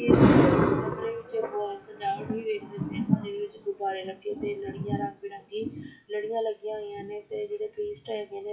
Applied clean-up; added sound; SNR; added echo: classical method WPE with log-MMSE.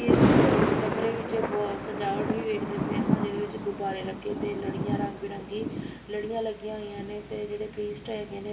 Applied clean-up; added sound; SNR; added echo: none; Thunder; -4 dB; reverberation time 0.8 s.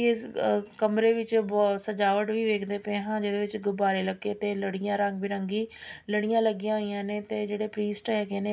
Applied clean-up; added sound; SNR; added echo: none; none; none; none.